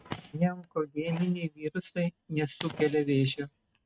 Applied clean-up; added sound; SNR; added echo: neural mask model RNNoise.